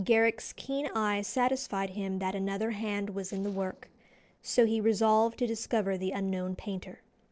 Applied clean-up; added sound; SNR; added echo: neural separator model SepFormer DNS4.